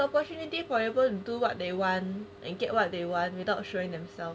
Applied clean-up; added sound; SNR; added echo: none; none; none; none.